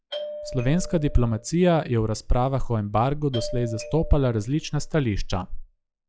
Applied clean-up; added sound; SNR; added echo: classical method log-MMSE.